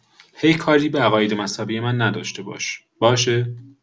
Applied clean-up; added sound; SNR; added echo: none; none; none; none.